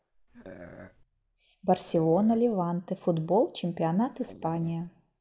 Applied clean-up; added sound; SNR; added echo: neural mask model Resemble Enhance denoiser.